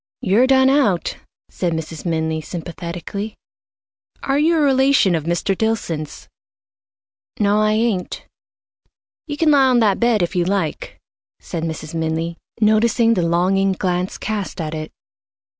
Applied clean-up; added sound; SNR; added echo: none; none; none; none.